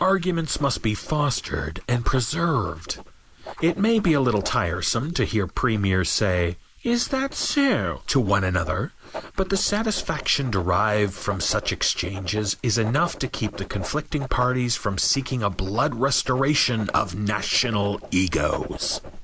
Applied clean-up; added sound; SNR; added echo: neural mask model Resemble Enhance denoiser.